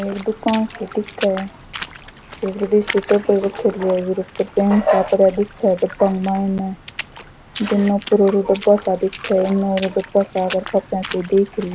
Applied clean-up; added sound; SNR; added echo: none; Water / Splash, splatter; 14 dB; none.